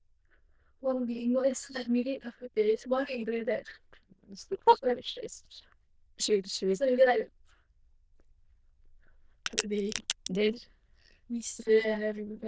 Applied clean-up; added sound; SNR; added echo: neural diffusion model UNIVERSE++.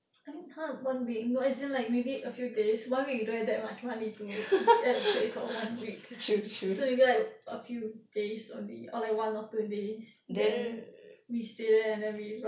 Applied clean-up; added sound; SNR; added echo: none; none; none; none.